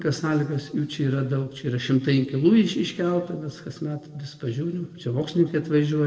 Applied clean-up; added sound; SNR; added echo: neural separator model SepFormer DNS4.